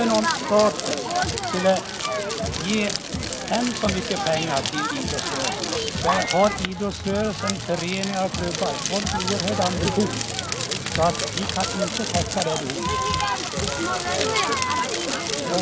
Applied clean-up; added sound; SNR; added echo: none; Crackle; -1 dB; none.